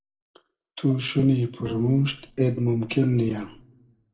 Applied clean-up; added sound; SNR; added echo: neural separator model SepFormer DNS4.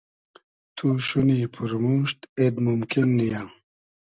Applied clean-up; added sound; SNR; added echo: none; none; none; none.